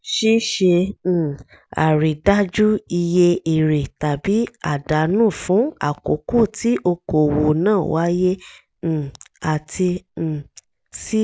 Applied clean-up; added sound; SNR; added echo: none; none; none; none.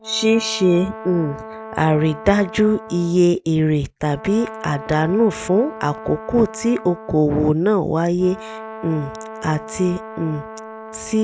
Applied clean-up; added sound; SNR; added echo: none; Brass instrument; 15 dB; none.